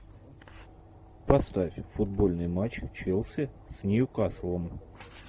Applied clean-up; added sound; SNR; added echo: none; none; none; none.